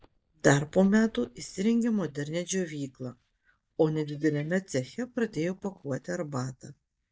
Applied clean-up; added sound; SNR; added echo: neural mask model DeepFilterNet 3.